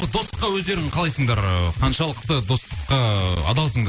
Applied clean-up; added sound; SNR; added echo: none; none; none; none.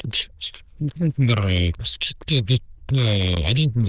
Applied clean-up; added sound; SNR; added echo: neural diffusion model UNIVERSE++.